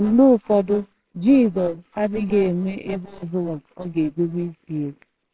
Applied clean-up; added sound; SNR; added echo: neural separator model SepFormer WHAMR!.